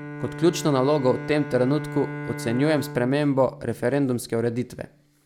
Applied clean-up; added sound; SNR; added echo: none; Bowed string instrument; 11 dB; none.